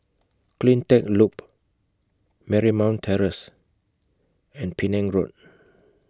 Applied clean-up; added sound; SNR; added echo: none; none; none; none.